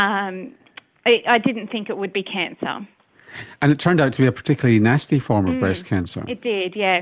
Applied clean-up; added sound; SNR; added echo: none; none; none; none.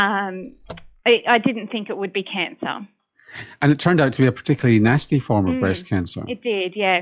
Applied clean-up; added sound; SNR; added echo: classical method log-MMSE.